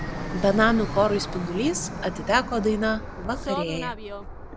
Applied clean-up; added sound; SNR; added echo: none; Fixed-wing aircraft, airplane; 7 dB; none.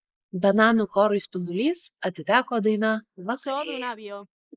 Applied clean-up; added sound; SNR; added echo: neural mask model Resemble Enhance denoiser.